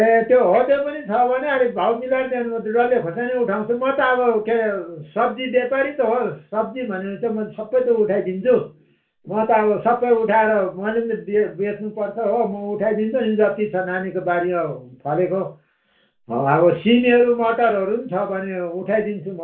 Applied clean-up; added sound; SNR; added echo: none; none; none; reverberation time 0.3 s.